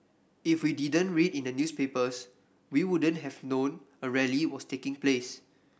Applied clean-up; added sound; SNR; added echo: none; none; none; none.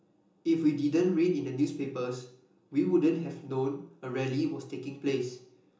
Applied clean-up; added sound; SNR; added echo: none; none; none; reverberation time 0.6 s.